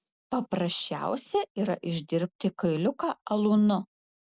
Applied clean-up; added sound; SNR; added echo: none; none; none; none.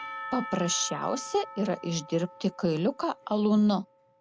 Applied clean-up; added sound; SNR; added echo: none; Church bell / Percussion; 14 dB; none.